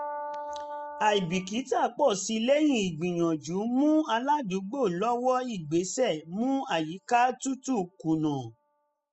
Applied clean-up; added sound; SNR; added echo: classical method spectral subtraction.